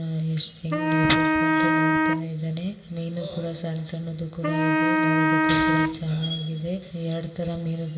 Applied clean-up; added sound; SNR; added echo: none; Wind instrument, woodwind instrument; -4 dB; reverberation time 2.2 s.